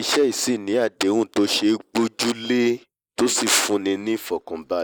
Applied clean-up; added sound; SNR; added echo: neural mask model Resemble Enhance denoiser.